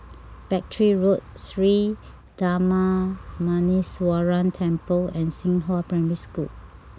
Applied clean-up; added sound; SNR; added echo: none; Wind; 19 dB; none.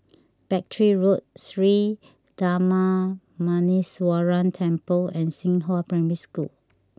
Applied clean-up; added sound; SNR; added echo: none; none; none; none.